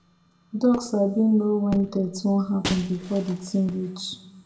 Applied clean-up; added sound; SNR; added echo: none; Shatter; 17 dB; reverberation time 0.6 s.